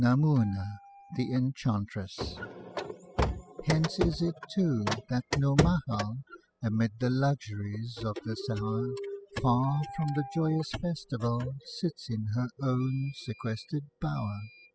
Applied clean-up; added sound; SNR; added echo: classical method spectral subtraction.